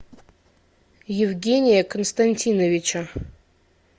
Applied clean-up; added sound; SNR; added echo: none; none; none; none.